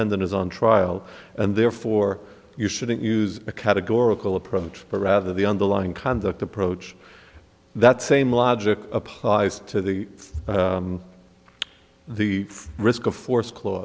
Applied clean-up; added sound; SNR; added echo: none; none; none; none.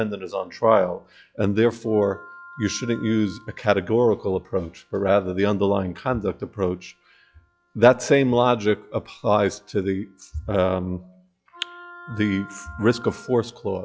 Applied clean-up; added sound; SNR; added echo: classical method log-MMSE.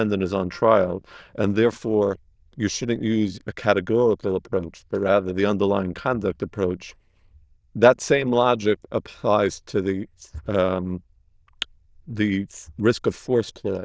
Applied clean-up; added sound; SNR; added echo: neural diffusion model UNIVERSE++.